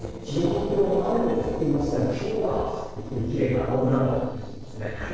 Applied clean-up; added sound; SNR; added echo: neural separator model SepFormer DNS4.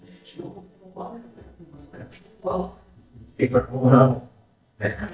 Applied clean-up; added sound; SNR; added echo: neural mask model DeepFilterNet 3.